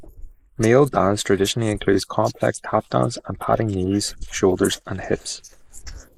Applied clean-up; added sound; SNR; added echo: neural mask model Resemble Enhance denoiser.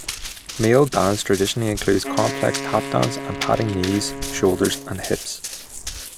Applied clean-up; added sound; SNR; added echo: none; Run + Wind instrument, woodwind instrument; 8 dB; none.